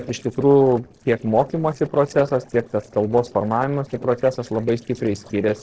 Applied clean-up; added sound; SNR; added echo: neural separator model SepFormer DNS4.